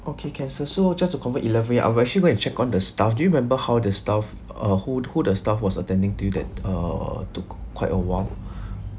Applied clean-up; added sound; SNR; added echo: none; none; none; none.